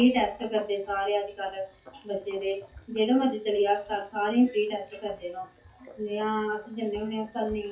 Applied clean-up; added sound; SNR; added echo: classical method WPE with log-MMSE.